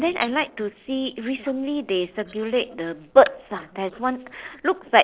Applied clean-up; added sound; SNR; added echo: neural separator model SepFormer DNS4.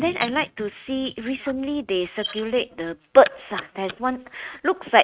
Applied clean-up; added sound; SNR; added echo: neural mask model RNNoise.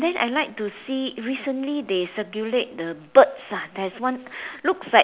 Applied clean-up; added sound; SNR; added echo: none; none; none; none.